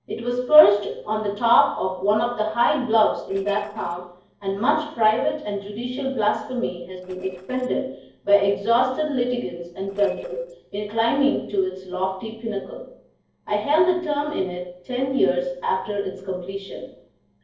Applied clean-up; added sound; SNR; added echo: neural separator model SepFormer DNS4.